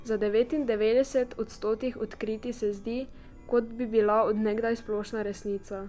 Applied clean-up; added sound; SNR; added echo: none; Chime; 19 dB; none.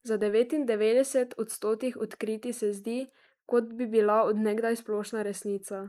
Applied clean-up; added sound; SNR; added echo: neural mask model Resemble Enhance denoiser.